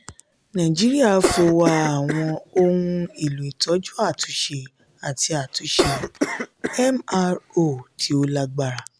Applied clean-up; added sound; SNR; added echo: none; Cough; 8 dB; none.